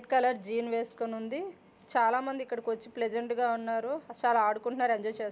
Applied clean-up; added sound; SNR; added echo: none; none; none; none.